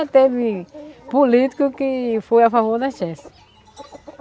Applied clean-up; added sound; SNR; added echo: none; none; none; none.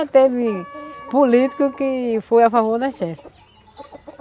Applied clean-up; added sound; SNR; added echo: none; Wind instrument, woodwind instrument; 20 dB; none.